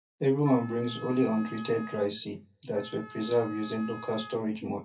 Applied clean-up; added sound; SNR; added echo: none; Wind instrument, woodwind instrument; 16 dB; reverberation time 0.3 s.